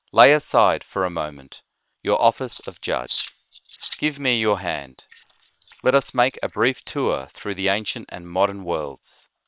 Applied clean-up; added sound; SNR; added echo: neural separator model SepFormer WHAM!.